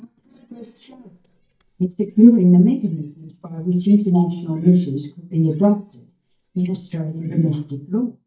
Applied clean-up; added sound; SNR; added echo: neural mask model DeepFilterNet 3.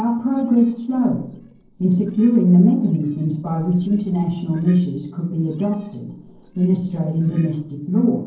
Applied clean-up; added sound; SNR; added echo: neural separator model SepFormer DNS4.